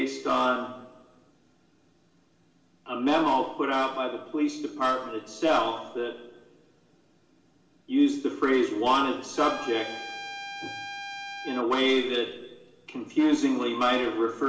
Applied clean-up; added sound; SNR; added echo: none; Trumpet; 11 dB; reverberation time 1.0 s.